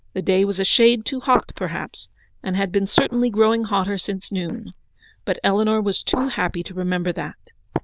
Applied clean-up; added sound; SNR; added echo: neural diffusion model UNIVERSE++.